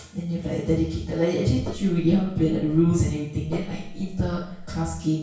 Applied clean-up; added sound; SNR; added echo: none; Gong; 13 dB; reverberation time 0.6 s.